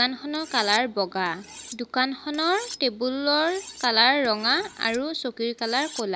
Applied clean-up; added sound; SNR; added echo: none; Cutlery, silverware; 18 dB; none.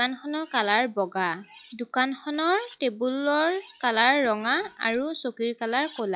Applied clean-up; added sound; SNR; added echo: classical method log-MMSE.